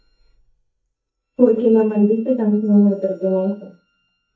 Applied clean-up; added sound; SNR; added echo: neural mask model DeepFilterNet 3.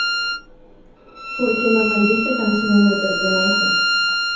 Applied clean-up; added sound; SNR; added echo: none; Bowed string instrument; 1 dB; reverberation time 2.0 s.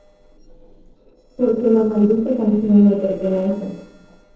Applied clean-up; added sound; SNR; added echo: neural separator model SepFormer DNS4.